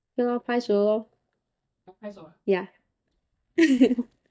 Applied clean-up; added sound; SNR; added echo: neural mask model DeepFilterNet 3.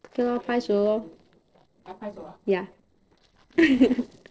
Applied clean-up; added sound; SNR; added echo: neural separator model SepFormer DNS4.